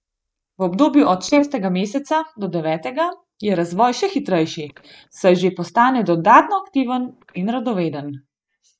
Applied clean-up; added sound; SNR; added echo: neural mask model DeepFilterNet 3.